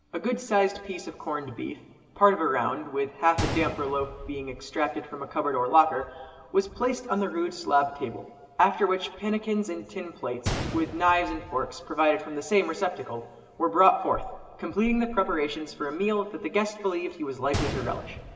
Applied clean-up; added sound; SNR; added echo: none; Gunshot, gunfire; 13 dB; reverberation time 1.9 s.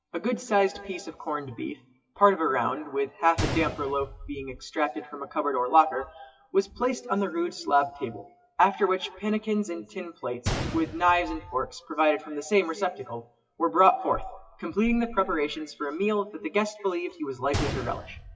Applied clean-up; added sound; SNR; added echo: classical method WPE with log-MMSE.